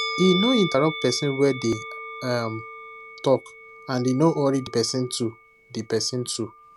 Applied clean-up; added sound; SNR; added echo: none; Musical instrument; 11 dB; none.